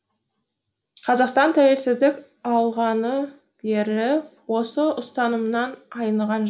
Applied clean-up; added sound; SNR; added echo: none; none; none; none.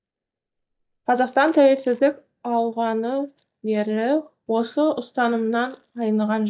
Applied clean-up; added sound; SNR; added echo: neural mask model DeepFilterNet 3.